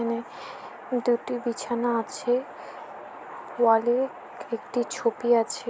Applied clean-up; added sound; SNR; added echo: none; none; none; none.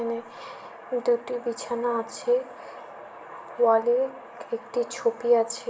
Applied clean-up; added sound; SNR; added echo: none; none; none; reverberation time 0.5 s.